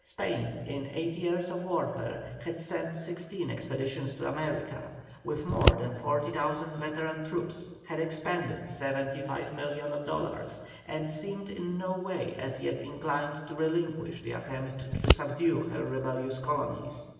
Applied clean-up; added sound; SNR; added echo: none; Scissors; -4 dB; reverberation time 1.3 s.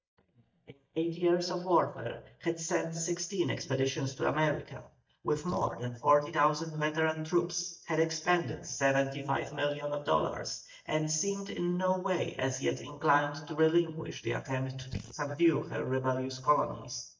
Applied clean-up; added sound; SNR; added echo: neural mask model DeepFilterNet 3.